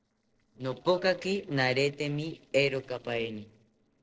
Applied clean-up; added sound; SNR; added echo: neural separator model SepFormer DNS4.